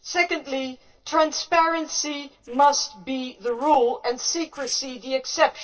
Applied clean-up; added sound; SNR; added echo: neural separator model SepFormer DNS4.